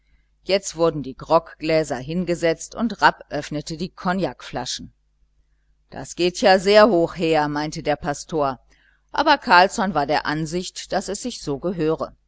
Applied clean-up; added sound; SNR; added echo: none; none; none; none.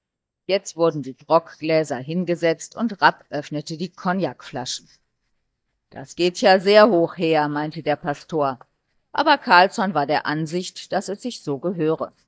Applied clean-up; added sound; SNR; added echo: neural mask model DeepFilterNet 3.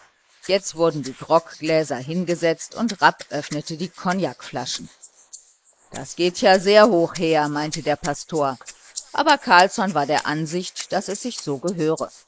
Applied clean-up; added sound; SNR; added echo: neural mask model Resemble Enhance denoiser.